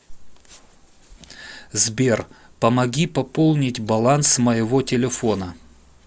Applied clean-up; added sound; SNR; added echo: none; none; none; none.